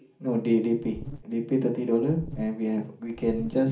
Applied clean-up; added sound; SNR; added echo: none; Buzz; 13 dB; reverberation time 0.4 s.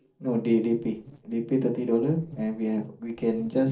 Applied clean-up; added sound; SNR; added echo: neural separator model SepFormer DNS4.